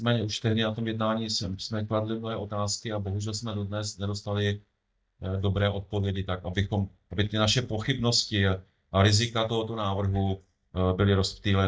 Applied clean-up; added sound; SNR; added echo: neural mask model DeepFilterNet 3.